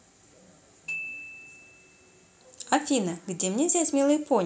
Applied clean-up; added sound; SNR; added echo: none; Glockenspiel; 15 dB; none.